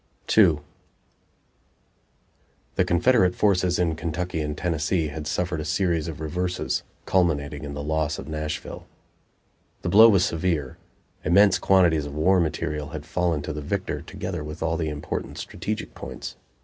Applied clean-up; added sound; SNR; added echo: none; none; none; none.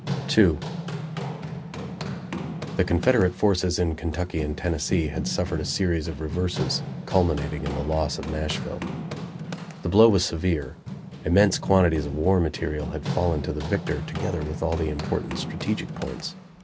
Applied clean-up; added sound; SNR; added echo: none; Run; 8 dB; none.